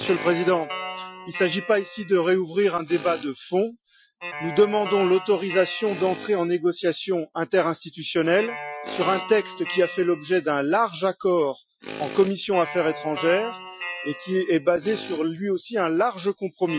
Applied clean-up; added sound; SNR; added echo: classical method Wiener filter.